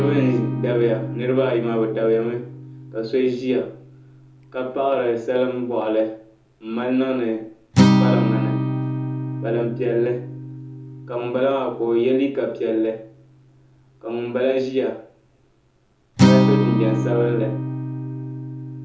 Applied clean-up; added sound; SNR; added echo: none; Acoustic guitar; 1 dB; reverberation time 0.6 s.